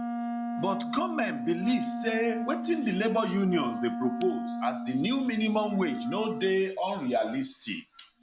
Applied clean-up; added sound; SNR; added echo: none; Wind instrument, woodwind instrument; 5 dB; none.